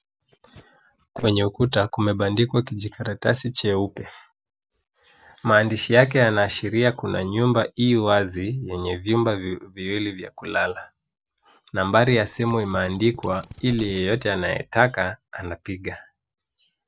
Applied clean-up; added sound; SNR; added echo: neural separator model SepFormer DNS4.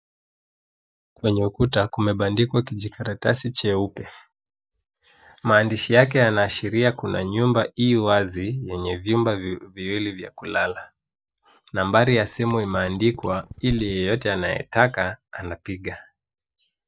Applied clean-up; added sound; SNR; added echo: neural mask model DeepFilterNet 3.